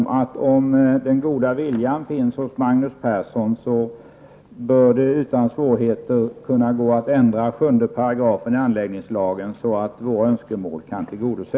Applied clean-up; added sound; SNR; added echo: none; none; none; none.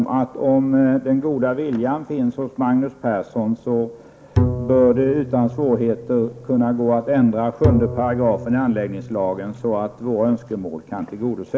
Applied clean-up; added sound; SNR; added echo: none; Bowed string instrument; 7 dB; none.